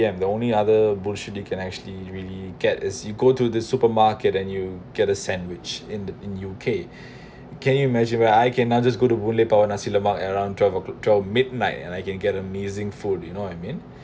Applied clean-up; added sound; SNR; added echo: none; none; none; none.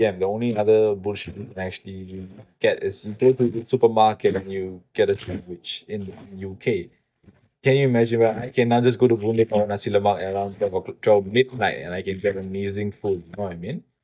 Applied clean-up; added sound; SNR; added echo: neural mask model DeepFilterNet 3.